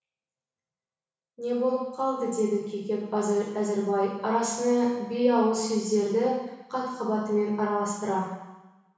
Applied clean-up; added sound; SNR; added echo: none; none; none; reverberation time 1.1 s.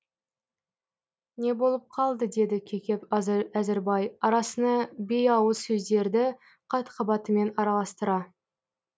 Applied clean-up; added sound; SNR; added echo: none; none; none; none.